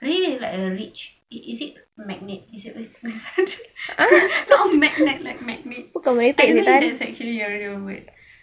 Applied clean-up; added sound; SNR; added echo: none; none; none; none.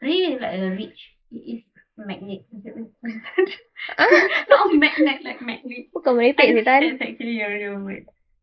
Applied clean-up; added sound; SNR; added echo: neural mask model Resemble Enhance denoiser.